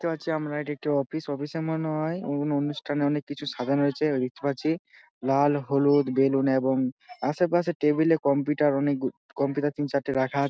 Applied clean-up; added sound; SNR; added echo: none; none; none; none.